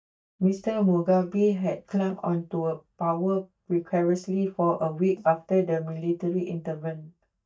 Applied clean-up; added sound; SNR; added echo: neural mask model DeepFilterNet 3.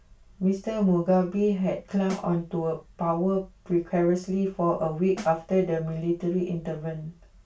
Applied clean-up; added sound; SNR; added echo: none; Snare drum; 18 dB; reverberation time 0.2 s.